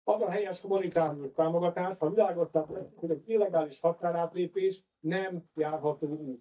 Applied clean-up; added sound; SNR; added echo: neural mask model DeepFilterNet 3.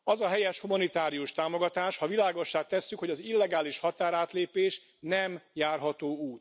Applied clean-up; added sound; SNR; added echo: none; none; none; none.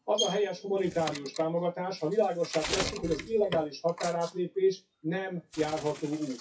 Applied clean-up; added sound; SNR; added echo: classical method WPE with log-MMSE.